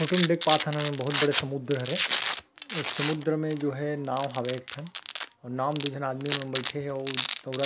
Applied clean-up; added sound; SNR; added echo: none; Domestic sounds, home sounds; -2 dB; none.